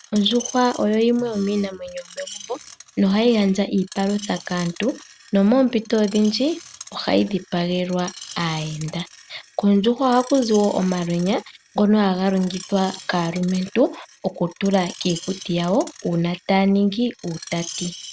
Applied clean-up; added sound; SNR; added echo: none; Screech; 19 dB; none.